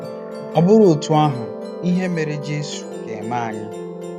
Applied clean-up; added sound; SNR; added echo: none; Musical instrument; 10 dB; none.